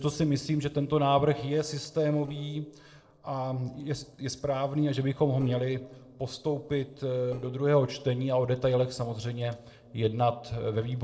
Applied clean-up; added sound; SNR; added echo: neural separator model SepFormer DNS4.